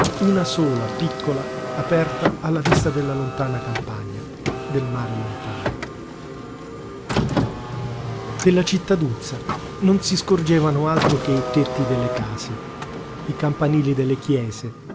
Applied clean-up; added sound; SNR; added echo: none; Car; 4 dB; none.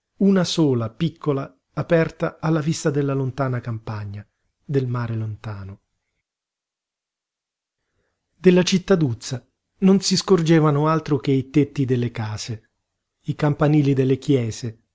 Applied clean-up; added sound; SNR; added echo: none; none; none; none.